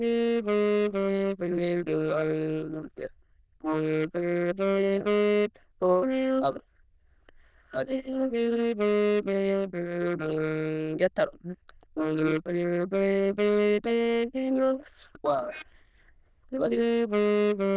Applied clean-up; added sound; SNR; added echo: neural diffusion model UNIVERSE++.